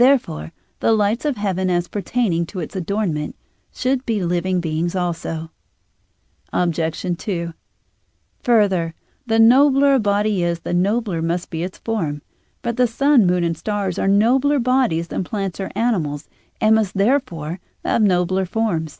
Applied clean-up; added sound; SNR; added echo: none; none; none; none.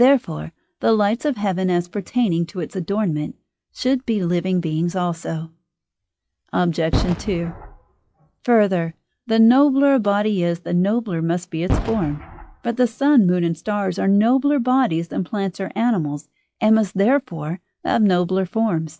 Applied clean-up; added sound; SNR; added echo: classical method log-MMSE.